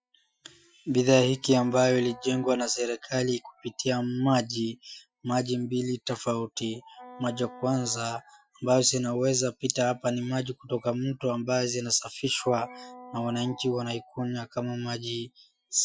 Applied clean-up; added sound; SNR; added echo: classical method Wiener filter.